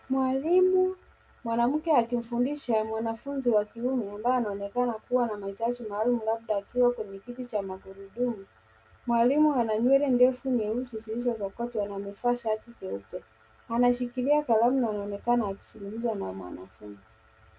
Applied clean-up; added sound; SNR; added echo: none; none; none; none.